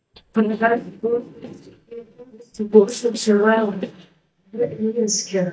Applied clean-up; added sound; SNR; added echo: neural mask model DeepFilterNet 3.